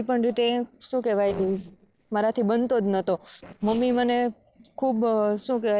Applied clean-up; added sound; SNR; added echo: neural separator model SepFormer DNS4.